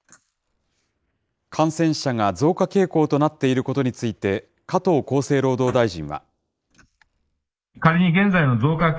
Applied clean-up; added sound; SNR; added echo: neural mask model Resemble Enhance denoiser.